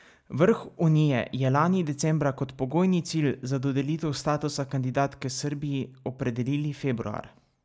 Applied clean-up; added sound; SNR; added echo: none; none; none; none.